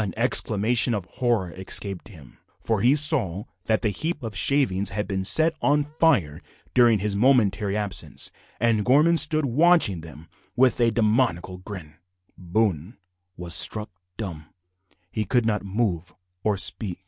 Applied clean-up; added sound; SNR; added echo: none; none; none; none.